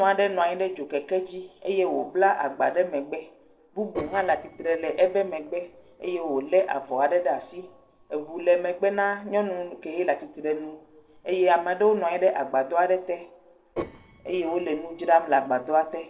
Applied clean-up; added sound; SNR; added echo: neural separator model SepFormer DNS4.